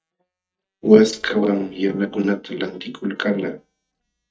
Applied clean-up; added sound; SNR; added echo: neural mask model DeepFilterNet 3.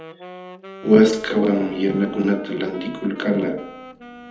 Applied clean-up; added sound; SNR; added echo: none; Wind instrument, woodwind instrument; 18 dB; reverberation time 0.9 s.